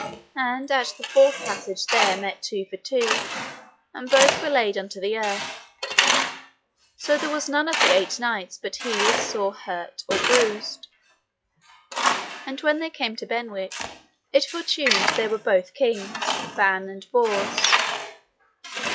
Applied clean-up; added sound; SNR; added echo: classical method log-MMSE.